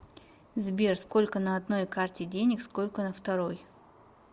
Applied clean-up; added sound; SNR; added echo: none; none; none; none.